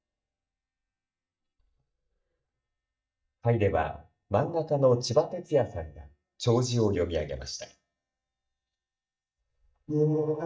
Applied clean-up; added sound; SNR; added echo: neural mask model DeepFilterNet 3.